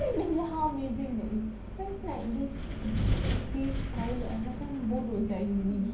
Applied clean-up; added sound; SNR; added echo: none; Wind; 2 dB; reverberation time 0.6 s.